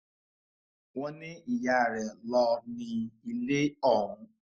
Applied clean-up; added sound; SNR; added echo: none; none; none; none.